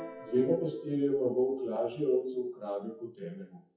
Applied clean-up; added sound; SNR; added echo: classical method WPE with log-MMSE.